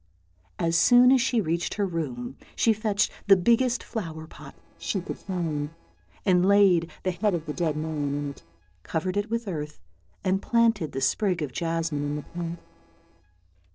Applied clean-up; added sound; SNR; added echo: neural separator model SepFormer DNS4.